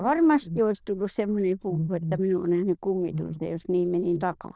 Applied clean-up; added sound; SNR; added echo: neural diffusion model UNIVERSE++.